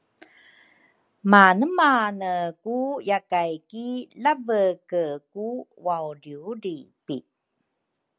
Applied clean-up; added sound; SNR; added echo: none; none; none; none.